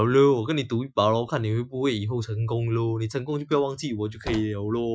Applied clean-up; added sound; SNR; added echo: classical method Wiener filter.